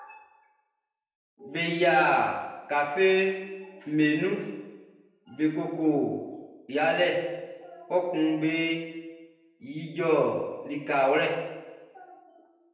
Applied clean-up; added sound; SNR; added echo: none; none; none; reverberation time 1.0 s.